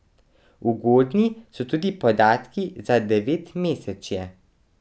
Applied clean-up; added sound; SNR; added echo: none; none; none; none.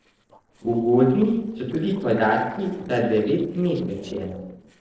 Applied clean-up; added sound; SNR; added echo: neural separator model SepFormer DNS4.